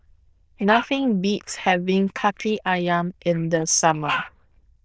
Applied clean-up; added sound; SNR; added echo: neural diffusion model UNIVERSE++.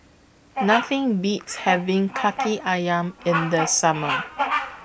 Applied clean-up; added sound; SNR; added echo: none; Bird vocalization, bird call, bird song; 6 dB; none.